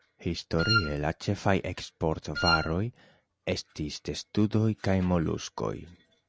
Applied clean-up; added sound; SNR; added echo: none; Wind instrument, woodwind instrument; 0 dB; none.